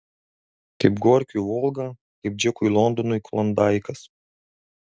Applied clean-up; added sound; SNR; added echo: none; none; none; none.